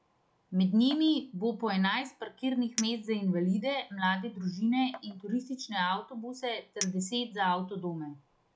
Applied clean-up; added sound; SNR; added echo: none; Chink, clink; 17 dB; none.